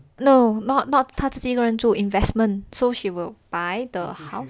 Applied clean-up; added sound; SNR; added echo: none; none; none; none.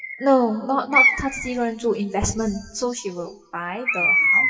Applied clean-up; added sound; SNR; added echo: classical method WPE with log-MMSE.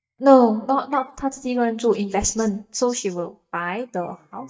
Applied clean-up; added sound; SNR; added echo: neural mask model DeepFilterNet 3.